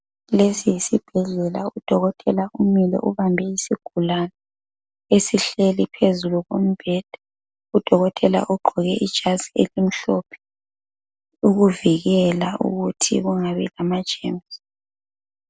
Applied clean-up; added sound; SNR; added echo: none; none; none; none.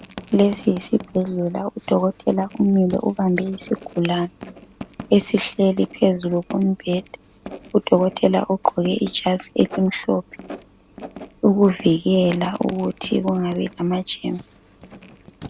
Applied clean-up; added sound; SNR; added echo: none; Writing; 18 dB; none.